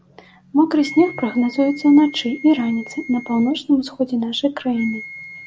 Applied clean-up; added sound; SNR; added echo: none; Wind instrument, woodwind instrument; 18 dB; none.